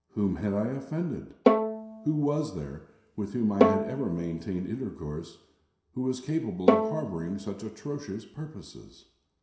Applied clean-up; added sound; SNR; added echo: none; Bowed string instrument; -2 dB; reverberation time 0.7 s.